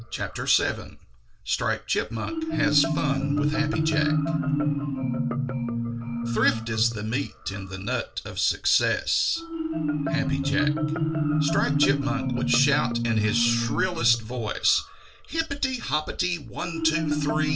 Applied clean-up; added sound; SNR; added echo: none; Marimba, xylophone; 0 dB; reverberation time 0.2 s.